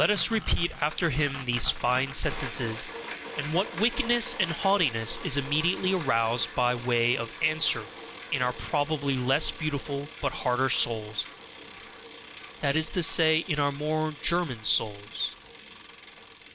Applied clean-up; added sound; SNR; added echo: none; Bicycle; 9 dB; none.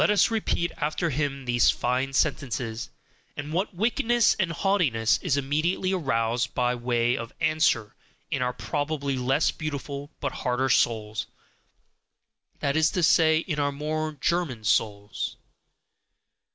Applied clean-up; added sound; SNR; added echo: none; none; none; none.